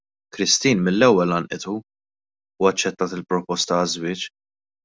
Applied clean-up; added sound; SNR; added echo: none; none; none; none.